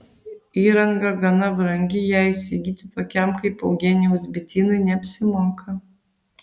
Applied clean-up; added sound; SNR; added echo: none; none; none; none.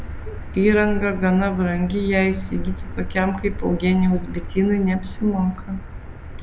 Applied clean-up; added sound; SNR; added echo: none; Motor vehicle (road); 8 dB; none.